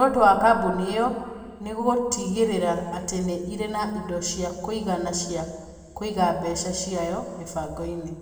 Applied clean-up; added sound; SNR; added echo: none; none; none; reverberation time 1.7 s.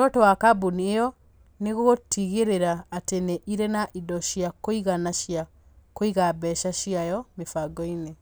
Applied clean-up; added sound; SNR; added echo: none; none; none; none.